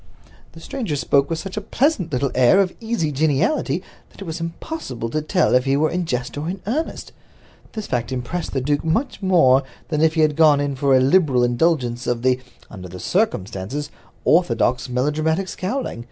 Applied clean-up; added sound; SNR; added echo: none; none; none; none.